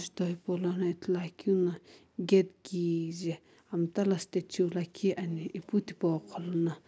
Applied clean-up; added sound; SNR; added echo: none; none; none; none.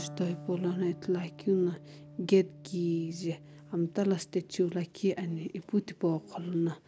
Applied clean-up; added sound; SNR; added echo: none; Electric guitar; 19 dB; none.